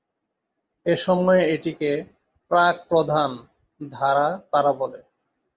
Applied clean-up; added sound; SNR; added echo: none; none; none; none.